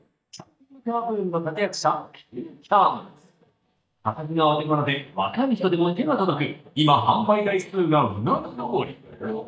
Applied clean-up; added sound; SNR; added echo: neural mask model DeepFilterNet 3.